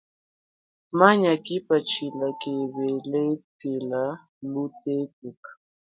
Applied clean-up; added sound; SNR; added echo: none; none; none; none.